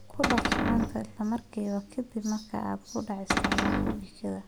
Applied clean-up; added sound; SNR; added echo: none; Cupboard open or close; -5 dB; none.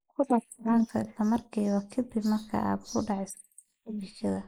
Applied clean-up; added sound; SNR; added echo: neural mask model Resemble Enhance denoiser.